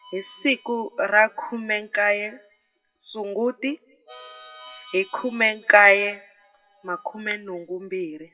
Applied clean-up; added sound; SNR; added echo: classical method WPE with log-MMSE.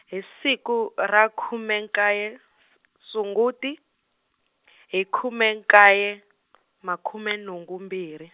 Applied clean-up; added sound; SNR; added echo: none; none; none; none.